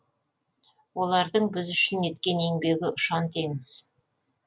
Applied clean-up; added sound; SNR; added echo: none; none; none; none.